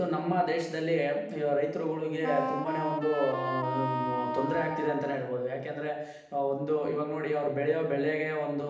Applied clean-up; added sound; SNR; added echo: none; Wind instrument, woodwind instrument; 3 dB; reverberation time 0.8 s.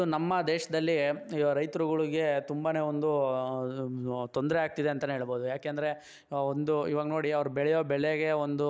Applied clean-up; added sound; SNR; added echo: none; none; none; none.